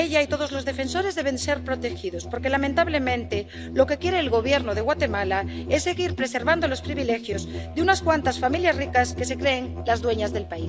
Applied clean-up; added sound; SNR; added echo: none; Musical instrument; 8 dB; none.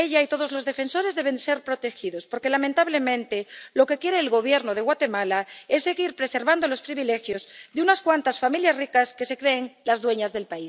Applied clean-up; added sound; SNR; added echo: none; none; none; none.